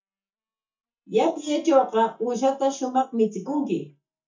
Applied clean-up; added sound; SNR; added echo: neural mask model DeepFilterNet 3.